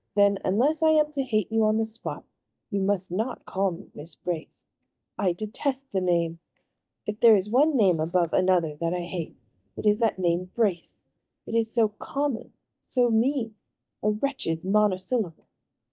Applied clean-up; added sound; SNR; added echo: neural mask model DeepFilterNet 3.